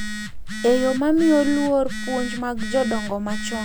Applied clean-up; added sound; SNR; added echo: none; Telephone; 7 dB; none.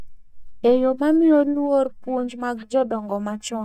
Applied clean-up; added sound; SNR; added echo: neural mask model DeepFilterNet 3.